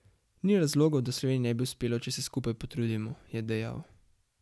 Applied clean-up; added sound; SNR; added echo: none; none; none; none.